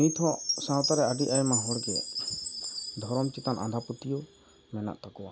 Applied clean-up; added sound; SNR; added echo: none; Chime; 5 dB; none.